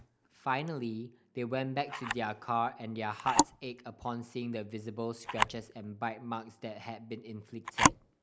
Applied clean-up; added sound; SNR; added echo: neural mask model Resemble Enhance denoiser.